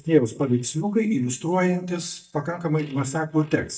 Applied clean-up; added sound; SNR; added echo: neural mask model DeepFilterNet 3.